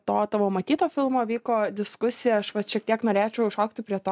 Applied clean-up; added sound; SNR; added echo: none; none; none; none.